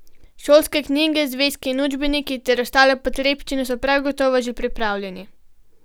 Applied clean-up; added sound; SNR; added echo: none; none; none; none.